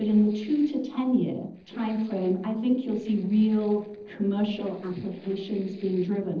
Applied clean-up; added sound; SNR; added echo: neural separator model SepFormer DNS4.